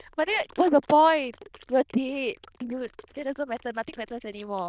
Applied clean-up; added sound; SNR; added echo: neural diffusion model UNIVERSE++.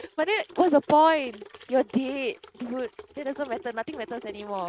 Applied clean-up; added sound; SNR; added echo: neural mask model RNNoise.